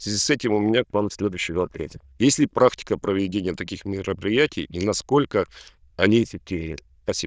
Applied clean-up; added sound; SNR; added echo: neural diffusion model UNIVERSE++.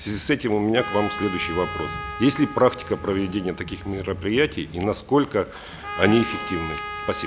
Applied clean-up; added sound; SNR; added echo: none; Trumpet; 11 dB; none.